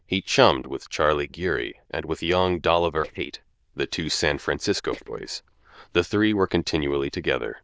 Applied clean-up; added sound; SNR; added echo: neural diffusion model UNIVERSE++.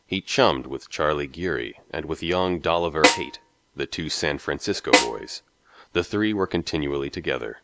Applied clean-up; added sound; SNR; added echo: none; Snare drum; -2 dB; none.